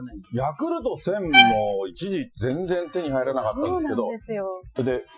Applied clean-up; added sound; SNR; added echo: classical method Wiener filter.